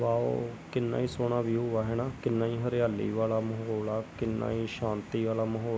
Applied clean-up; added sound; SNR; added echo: none; none; none; none.